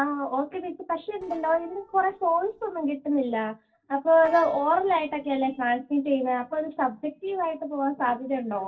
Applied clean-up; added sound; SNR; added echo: neural separator model SepFormer DNS4.